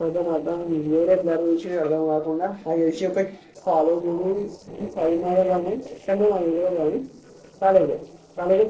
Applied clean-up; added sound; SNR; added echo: neural separator model SepFormer DNS4.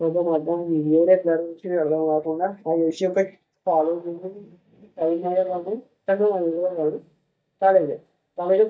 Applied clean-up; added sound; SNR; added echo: neural mask model DeepFilterNet 3.